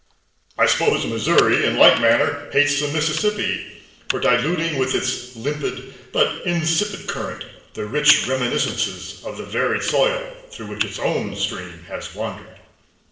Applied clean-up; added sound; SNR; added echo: neural separator model SepFormer DNS4.